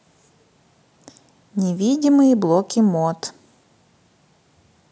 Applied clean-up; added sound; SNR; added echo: none; none; none; none.